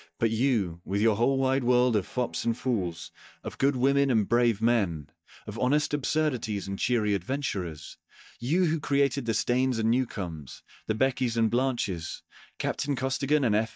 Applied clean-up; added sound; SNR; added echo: neural mask model DeepFilterNet 3.